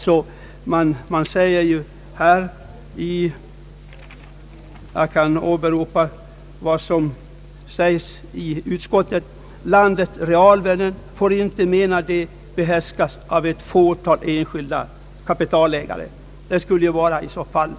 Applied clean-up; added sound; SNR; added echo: none; none; none; none.